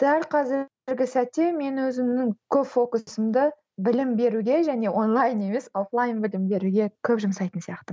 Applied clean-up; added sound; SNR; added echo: none; none; none; none.